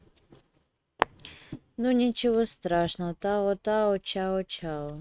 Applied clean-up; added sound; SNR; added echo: neural mask model RNNoise.